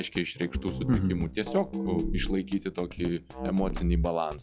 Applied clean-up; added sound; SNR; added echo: classical method log-MMSE.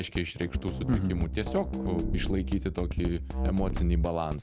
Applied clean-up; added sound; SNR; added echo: none; Drum kit; 1 dB; none.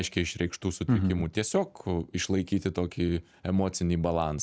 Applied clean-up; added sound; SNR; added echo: none; none; none; none.